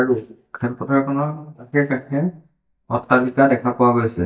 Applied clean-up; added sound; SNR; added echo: neural mask model DeepFilterNet 3.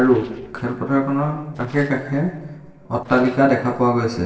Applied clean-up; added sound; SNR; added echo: neural separator model SepFormer DNS4.